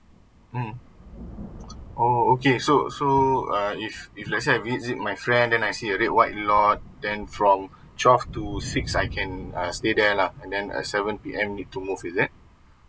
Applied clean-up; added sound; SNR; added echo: none; Thunder; 16 dB; none.